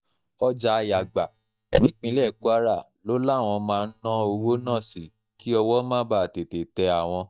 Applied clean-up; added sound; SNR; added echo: neural mask model DeepFilterNet 3.